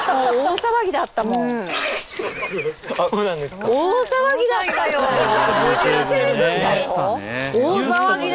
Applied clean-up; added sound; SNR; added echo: none; Keys jangling; 18 dB; none.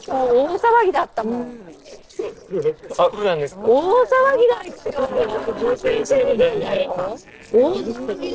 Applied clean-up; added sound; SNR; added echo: neural separator model SepFormer DNS4.